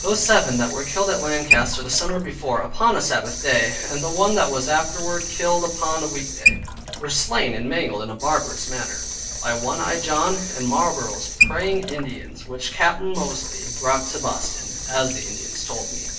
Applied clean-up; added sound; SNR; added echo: none; Sink (filling or washing) / Water tap, faucet; 4 dB; reverberation time 0.3 s.